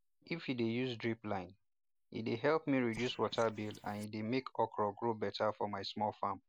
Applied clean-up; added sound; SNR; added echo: neural mask model Resemble Enhance denoiser.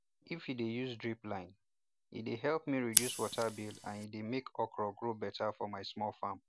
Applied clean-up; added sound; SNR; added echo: none; Scissors; 2 dB; none.